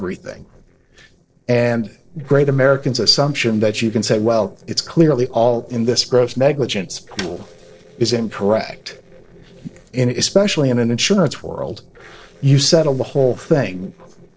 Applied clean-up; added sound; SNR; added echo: neural separator model SepFormer DNS4.